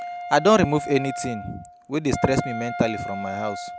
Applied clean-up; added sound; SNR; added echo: none; Wind instrument, woodwind instrument; 9 dB; none.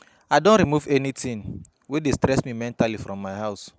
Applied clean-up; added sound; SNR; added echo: none; none; none; none.